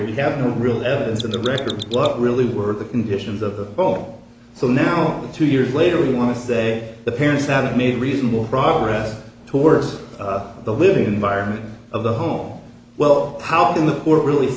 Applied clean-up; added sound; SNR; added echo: none; Mechanisms; 13 dB; none.